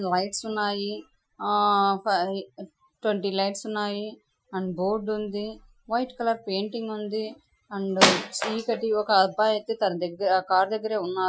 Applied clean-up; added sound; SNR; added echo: classical method Wiener filter.